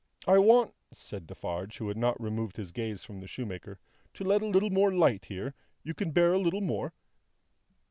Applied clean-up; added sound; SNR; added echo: none; none; none; none.